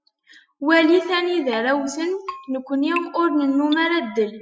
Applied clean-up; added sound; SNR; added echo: classical method Wiener filter.